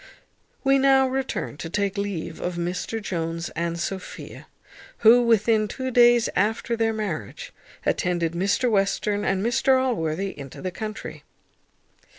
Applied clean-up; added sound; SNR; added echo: none; none; none; none.